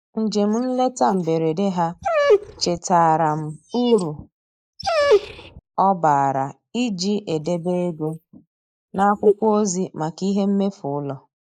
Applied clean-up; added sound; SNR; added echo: neural mask model Resemble Enhance denoiser.